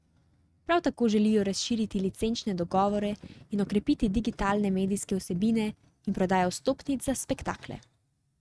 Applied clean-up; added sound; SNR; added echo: neural mask model RNNoise.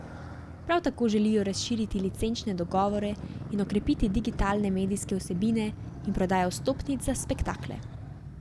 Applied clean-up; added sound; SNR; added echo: none; Motorcycle; 11 dB; none.